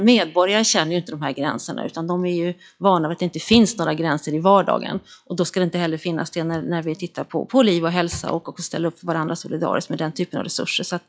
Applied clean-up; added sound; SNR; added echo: classical method log-MMSE.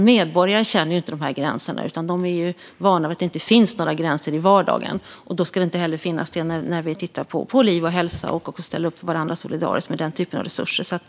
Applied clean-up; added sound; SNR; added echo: neural mask model Resemble Enhance denoiser.